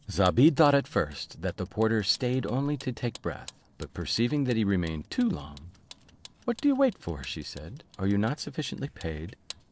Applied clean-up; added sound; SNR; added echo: neural separator model SepFormer DNS4.